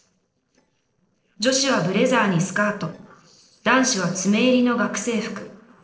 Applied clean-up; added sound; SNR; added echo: neural separator model SepFormer DNS4.